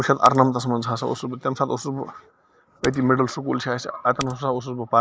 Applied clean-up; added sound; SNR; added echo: neural mask model Resemble Enhance denoiser.